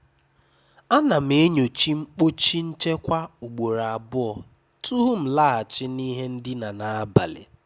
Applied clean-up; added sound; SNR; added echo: none; none; none; none.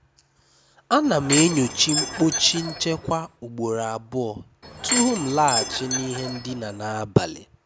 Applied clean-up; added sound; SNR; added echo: none; Door / Chime; 4 dB; none.